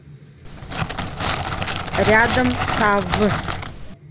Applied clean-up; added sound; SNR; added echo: none; Crackle; 1 dB; none.